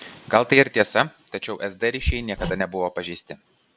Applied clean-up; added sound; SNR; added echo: none; Hammer; 7 dB; none.